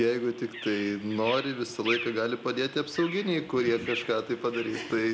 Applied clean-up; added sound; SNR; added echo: none; Bird vocalization, bird call, bird song; 11 dB; none.